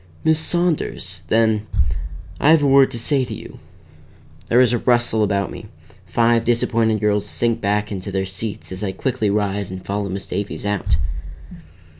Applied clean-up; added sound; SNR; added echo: none; Bass drum; 7 dB; none.